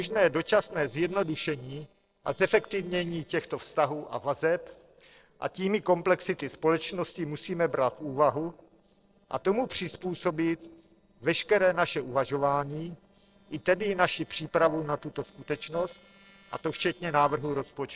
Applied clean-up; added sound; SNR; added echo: neural separator model SepFormer DNS4.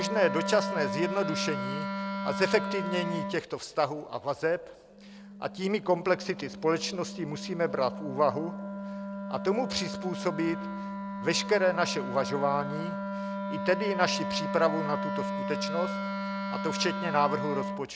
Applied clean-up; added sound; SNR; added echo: none; Wind instrument, woodwind instrument; 4 dB; none.